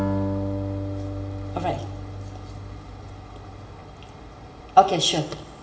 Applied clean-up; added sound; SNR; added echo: none; Acoustic guitar; 4 dB; reverberation time 1.2 s.